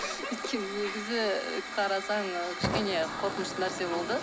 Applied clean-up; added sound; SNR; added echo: none; Hiss / Fire; 5 dB; none.